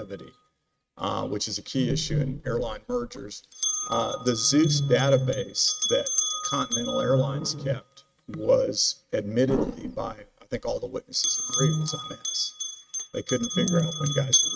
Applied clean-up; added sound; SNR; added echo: neural mask model RNNoise.